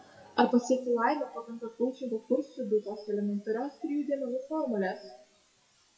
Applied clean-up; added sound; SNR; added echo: classical method WPE with log-MMSE.